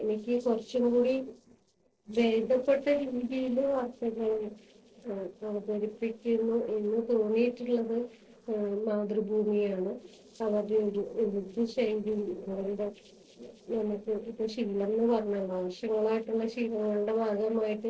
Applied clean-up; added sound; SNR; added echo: neural separator model SepFormer DNS4.